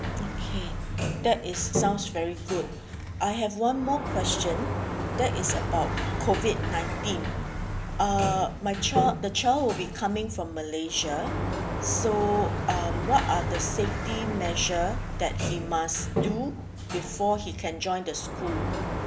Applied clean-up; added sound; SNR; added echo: none; Sliding door; 2 dB; none.